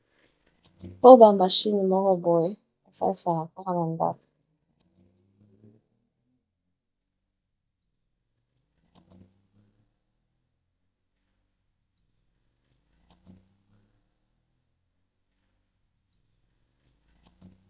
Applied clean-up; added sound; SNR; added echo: neural mask model DeepFilterNet 3.